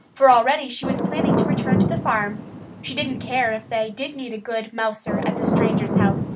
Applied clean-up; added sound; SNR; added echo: none; Thunder / Rain; 0 dB; none.